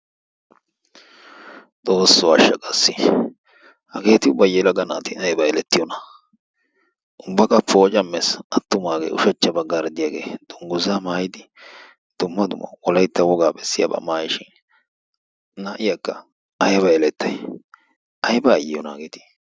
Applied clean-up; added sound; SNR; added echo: none; none; none; none.